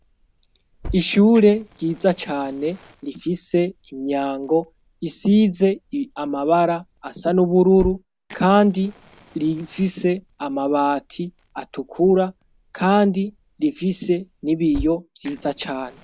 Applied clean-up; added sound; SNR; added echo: none; Fire; 20 dB; none.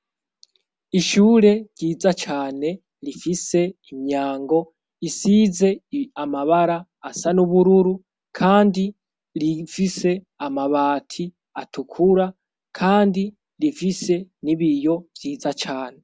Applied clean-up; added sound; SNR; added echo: none; none; none; none.